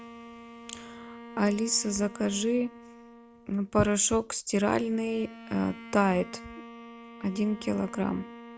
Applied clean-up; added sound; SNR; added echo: none; Bowed string instrument; 17 dB; none.